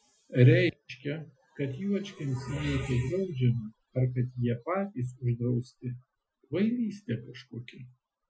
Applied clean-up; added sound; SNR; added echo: classical method Wiener filter.